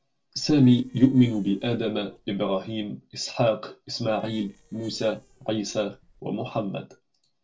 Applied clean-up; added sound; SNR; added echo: neural separator model SepFormer DNS4.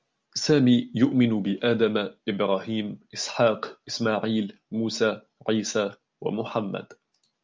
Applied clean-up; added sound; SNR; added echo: none; none; none; none.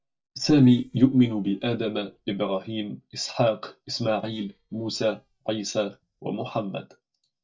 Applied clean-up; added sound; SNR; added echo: neural mask model DeepFilterNet 3.